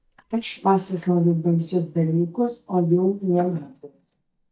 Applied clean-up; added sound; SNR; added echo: neural mask model DeepFilterNet 3.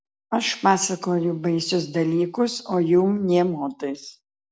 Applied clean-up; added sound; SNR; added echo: none; none; none; none.